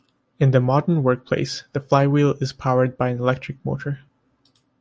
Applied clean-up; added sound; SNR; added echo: none; none; none; none.